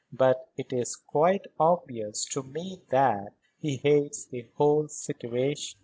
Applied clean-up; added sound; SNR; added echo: none; none; none; none.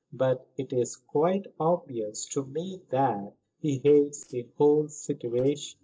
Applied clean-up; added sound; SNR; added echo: neural separator model SepFormer DNS4.